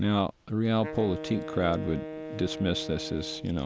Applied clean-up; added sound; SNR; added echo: none; Wind instrument, woodwind instrument; 10 dB; none.